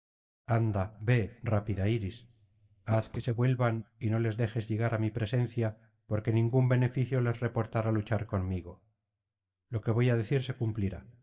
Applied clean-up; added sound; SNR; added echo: neural mask model DeepFilterNet 3.